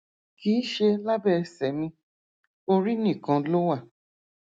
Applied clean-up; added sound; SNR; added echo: none; none; none; none.